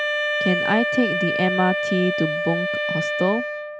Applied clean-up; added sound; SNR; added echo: none; Wind instrument, woodwind instrument; 0 dB; none.